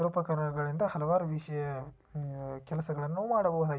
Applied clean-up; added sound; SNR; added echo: none; none; none; none.